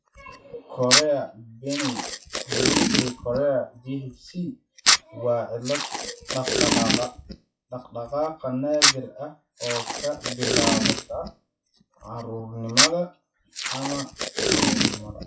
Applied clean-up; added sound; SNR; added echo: classical method WPE with log-MMSE.